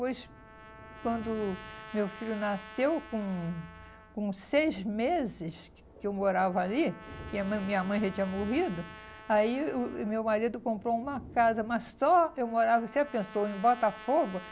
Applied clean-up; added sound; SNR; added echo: none; Trumpet + Thunder; 18 dB; none.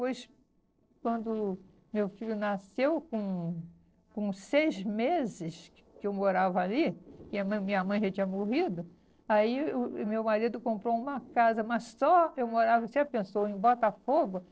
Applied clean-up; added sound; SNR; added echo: neural separator model SepFormer DNS4.